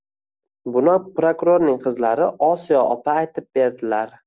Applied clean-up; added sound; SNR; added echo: none; none; none; none.